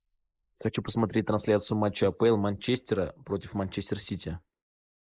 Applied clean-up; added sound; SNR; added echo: neural mask model Resemble Enhance denoiser.